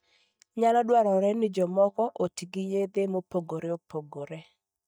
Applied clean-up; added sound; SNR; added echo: neural mask model DeepFilterNet 3.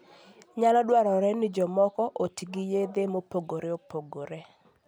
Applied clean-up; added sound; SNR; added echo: none; none; none; none.